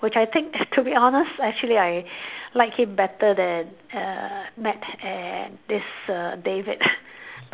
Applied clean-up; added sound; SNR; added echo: none; none; none; none.